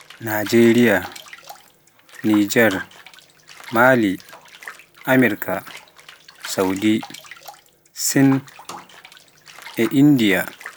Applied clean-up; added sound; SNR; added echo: none; Bathtub (filling or washing) / Water; 19 dB; none.